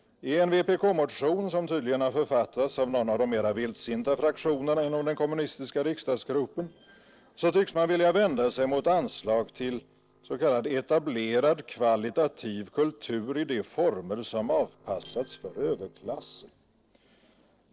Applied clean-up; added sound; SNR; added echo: neural separator model SepFormer DNS4.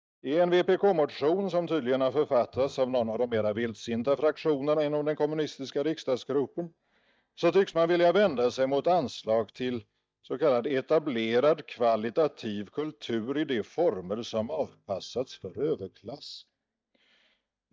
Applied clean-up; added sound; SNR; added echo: neural mask model DeepFilterNet 3.